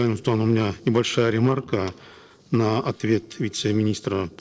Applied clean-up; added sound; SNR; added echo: neural separator model SepFormer DNS4.